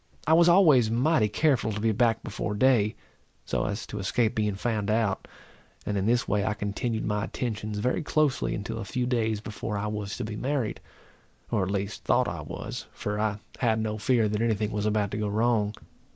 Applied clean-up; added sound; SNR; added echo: none; none; none; none.